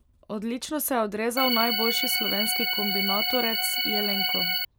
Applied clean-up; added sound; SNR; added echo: none; Organ; -3 dB; none.